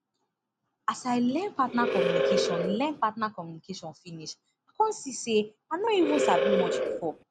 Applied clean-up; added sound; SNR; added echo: none; Animal; -3 dB; none.